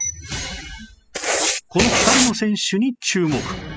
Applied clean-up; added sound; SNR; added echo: classical method spectral subtraction.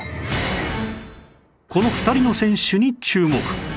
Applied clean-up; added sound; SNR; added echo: none; none; none; none.